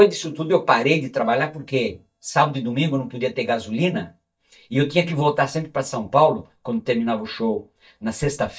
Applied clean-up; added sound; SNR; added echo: neural mask model DeepFilterNet 3.